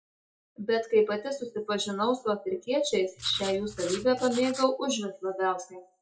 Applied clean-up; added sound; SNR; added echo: classical method WPE with log-MMSE.